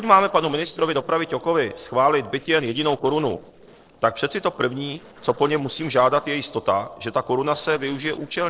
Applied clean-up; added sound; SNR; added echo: neural separator model SepFormer DNS4.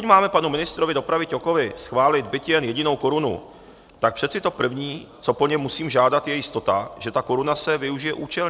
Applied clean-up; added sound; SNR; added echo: none; none; none; none.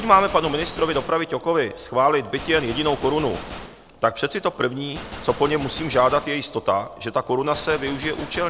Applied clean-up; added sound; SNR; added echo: none; Gunshot, gunfire; 15 dB; none.